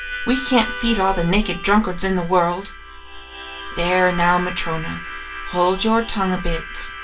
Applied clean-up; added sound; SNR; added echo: none; Harmonica; 12 dB; reverberation time 0.2 s.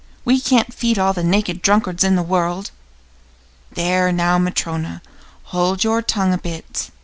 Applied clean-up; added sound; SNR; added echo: none; none; none; none.